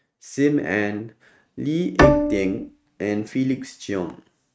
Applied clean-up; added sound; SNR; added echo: neural mask model RNNoise.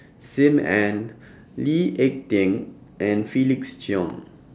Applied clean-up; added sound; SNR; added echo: none; none; none; none.